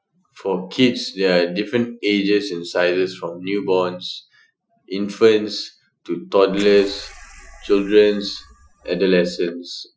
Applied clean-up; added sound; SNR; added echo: classical method Wiener filter.